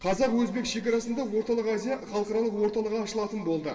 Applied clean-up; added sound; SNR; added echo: none; none; none; reverberation time 2.2 s.